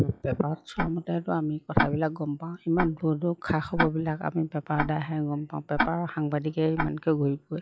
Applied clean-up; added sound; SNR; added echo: classical method log-MMSE.